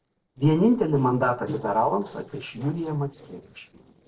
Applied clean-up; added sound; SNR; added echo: neural separator model SepFormer DNS4.